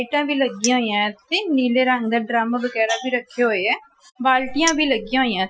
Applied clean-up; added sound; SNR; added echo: classical method Wiener filter.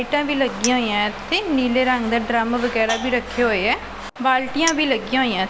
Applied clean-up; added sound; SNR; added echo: none; Chink, clink; 17 dB; none.